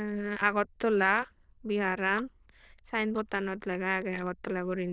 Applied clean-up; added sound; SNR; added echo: neural diffusion model UNIVERSE++.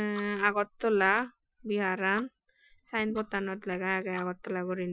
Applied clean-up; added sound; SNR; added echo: classical method Wiener filter.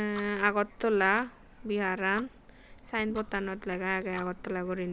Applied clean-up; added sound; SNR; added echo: none; Tick-tock; 18 dB; none.